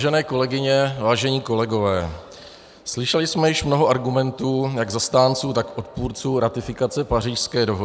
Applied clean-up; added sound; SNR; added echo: none; none; none; none.